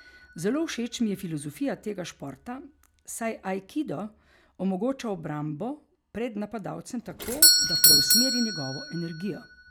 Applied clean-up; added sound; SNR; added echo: none; Doorbell; -4 dB; none.